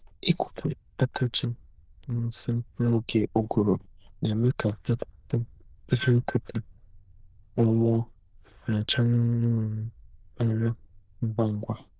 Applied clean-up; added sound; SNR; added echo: neural diffusion model UNIVERSE++.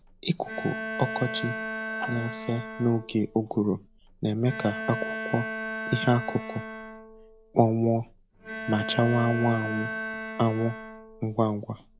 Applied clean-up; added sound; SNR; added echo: none; Bowed string instrument; 8 dB; none.